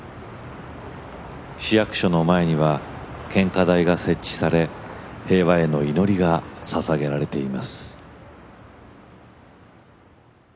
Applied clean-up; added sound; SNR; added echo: none; none; none; none.